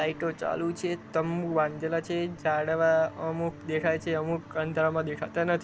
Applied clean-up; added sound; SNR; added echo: none; Guitar; 18 dB; none.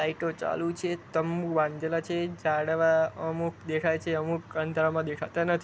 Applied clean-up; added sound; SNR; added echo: none; none; none; none.